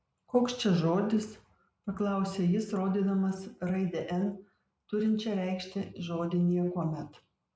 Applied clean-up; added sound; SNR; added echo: none; none; none; none.